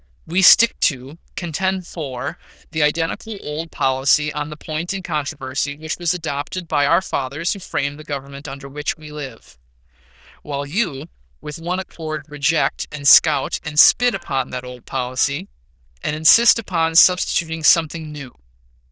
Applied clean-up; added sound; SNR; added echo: neural diffusion model UNIVERSE++.